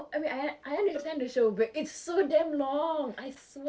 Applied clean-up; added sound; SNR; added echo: neural separator model SepFormer DNS4.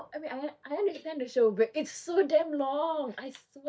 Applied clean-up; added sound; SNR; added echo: neural mask model DeepFilterNet 3.